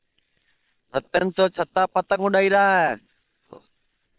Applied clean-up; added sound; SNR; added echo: neural separator model SepFormer WHAM!.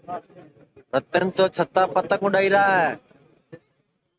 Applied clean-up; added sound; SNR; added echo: neural mask model RNNoise.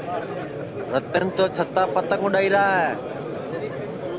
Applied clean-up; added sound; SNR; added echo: none; Crowd; 5 dB; none.